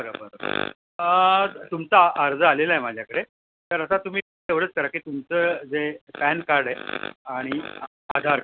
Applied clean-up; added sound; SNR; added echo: none; none; none; none.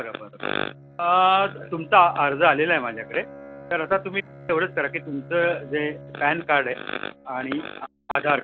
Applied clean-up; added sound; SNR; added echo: none; Bowed string instrument; 19 dB; none.